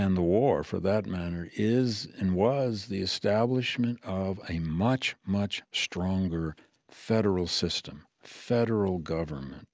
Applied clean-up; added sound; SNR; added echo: none; none; none; none.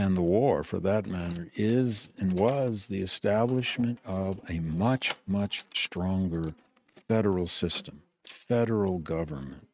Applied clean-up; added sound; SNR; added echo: neural mask model RNNoise.